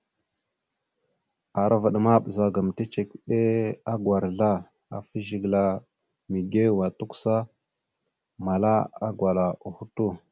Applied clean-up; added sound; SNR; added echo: none; none; none; none.